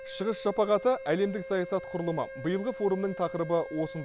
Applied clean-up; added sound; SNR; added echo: none; Wind instrument, woodwind instrument; 13 dB; none.